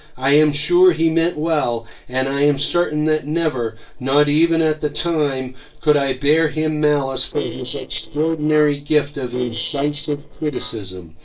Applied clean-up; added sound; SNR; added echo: neural separator model SepFormer DNS4.